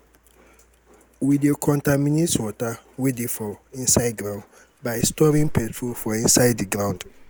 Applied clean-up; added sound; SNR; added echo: none; Clock; 16 dB; none.